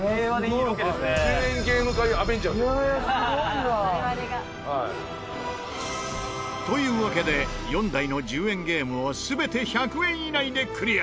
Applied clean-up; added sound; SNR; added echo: none; Harmonica; 18 dB; none.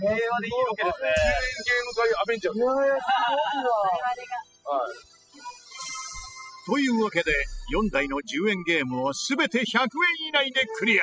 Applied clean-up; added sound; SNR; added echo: classical method spectral subtraction.